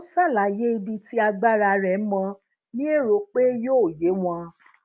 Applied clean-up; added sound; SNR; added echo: none; none; none; none.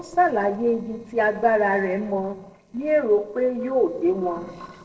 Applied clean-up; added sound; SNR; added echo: neural separator model SepFormer DNS4.